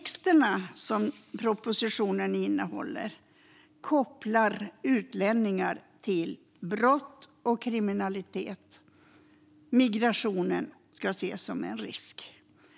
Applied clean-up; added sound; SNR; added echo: none; none; none; none.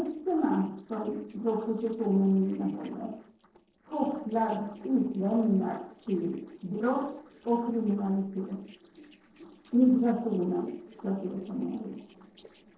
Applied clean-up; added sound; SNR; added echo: neural separator model SepFormer DNS4.